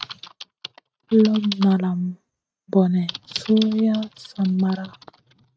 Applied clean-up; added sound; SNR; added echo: neural mask model RNNoise.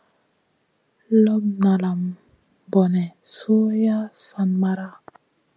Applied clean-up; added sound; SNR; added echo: none; none; none; none.